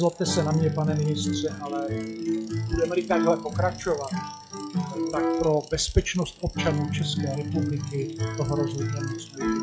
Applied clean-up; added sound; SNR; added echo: classical method log-MMSE.